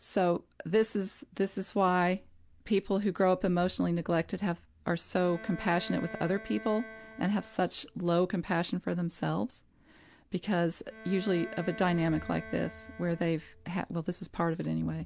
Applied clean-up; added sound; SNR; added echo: none; Bowed string instrument; 17 dB; none.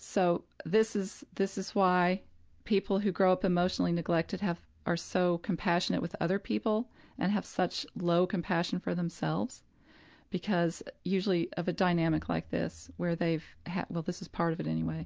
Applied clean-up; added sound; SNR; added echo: none; none; none; none.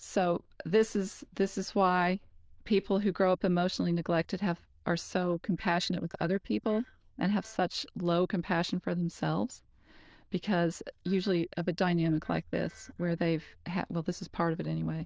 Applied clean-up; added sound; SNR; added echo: neural diffusion model UNIVERSE++.